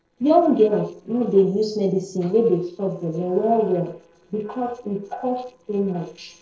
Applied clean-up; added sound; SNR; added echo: neural separator model SepFormer DNS4.